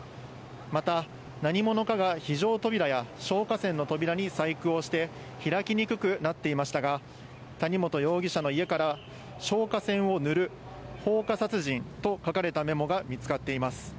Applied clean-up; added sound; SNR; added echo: none; none; none; none.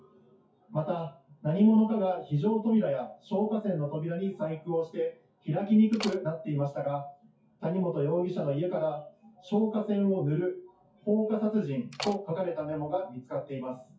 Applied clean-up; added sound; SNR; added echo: classical method WPE with log-MMSE.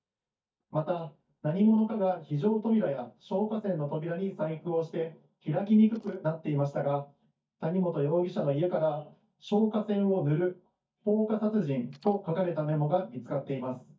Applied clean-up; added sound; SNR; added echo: neural mask model DeepFilterNet 3.